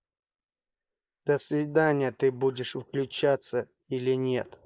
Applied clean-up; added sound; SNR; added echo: neural mask model Resemble Enhance denoiser.